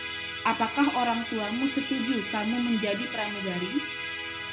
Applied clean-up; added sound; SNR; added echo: none; Musical instrument; 6 dB; reverberation time 0.4 s.